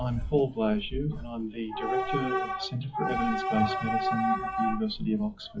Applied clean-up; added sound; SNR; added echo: classical method WPE with log-MMSE.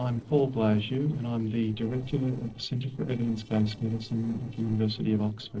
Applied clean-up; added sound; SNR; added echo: neural separator model SepFormer DNS4.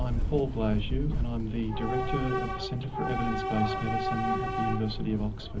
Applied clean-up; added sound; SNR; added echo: none; Subway, metro, underground / Train; 0 dB; reverberation time 0.4 s.